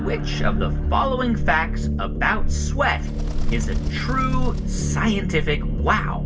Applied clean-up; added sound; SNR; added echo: none; Bird; 9 dB; reverberation time 0.1 s.